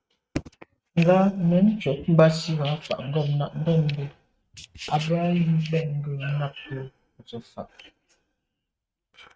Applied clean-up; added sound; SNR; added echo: neural mask model RNNoise.